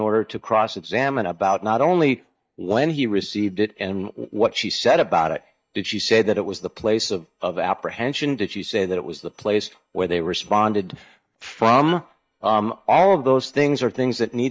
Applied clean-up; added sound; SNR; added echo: neural mask model DeepFilterNet 3.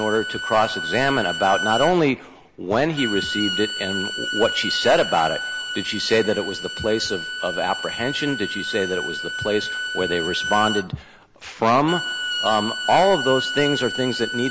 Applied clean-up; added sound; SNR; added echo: none; Bowed string instrument; 6 dB; none.